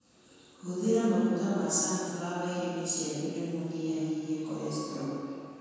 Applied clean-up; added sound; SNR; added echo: none; none; none; reverberation time 2.1 s.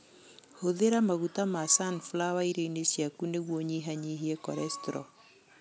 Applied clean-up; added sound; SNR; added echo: none; none; none; none.